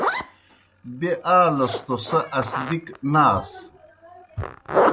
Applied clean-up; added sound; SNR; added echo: none; Zipper (clothing); 4 dB; none.